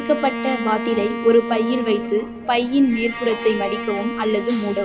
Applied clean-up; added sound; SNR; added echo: none; Bowed string instrument; 7 dB; none.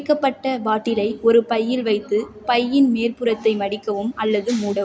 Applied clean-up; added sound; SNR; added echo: none; none; none; none.